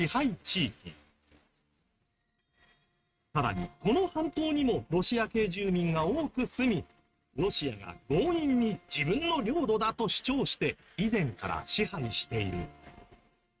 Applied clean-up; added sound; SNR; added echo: neural mask model RNNoise.